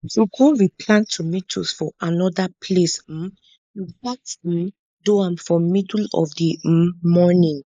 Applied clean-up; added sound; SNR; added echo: neural mask model Resemble Enhance denoiser.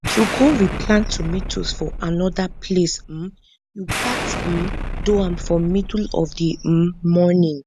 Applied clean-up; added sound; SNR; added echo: none; Explosion; 7 dB; none.